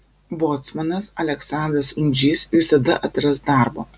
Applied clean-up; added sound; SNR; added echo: none; none; none; none.